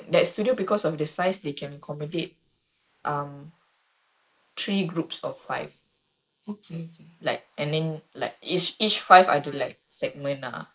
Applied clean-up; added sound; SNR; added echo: neural mask model Resemble Enhance denoiser.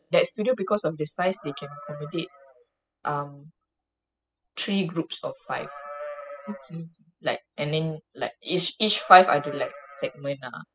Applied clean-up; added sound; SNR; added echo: classical method spectral subtraction.